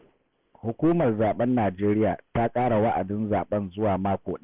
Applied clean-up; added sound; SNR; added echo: none; none; none; none.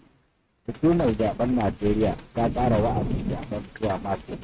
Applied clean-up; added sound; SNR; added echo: neural mask model RNNoise.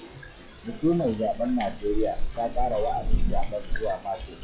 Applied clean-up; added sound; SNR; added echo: classical method log-MMSE.